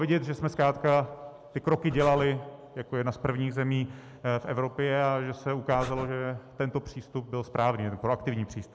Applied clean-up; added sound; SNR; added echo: none; Breathing; 9 dB; none.